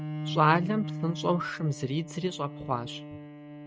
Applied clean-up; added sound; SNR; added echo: neural mask model RNNoise.